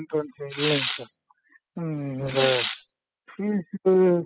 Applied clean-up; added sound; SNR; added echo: classical method spectral subtraction.